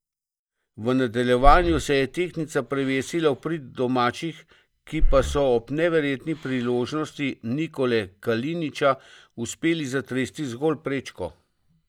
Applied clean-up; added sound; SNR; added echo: neural mask model DeepFilterNet 3.